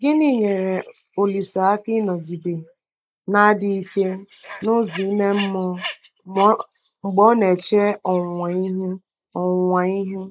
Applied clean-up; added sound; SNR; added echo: neural mask model Resemble Enhance denoiser.